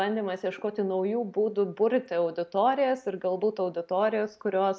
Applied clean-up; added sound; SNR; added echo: none; none; none; none.